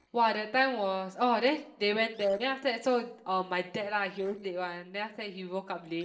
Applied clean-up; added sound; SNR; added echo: neural separator model SepFormer DNS4.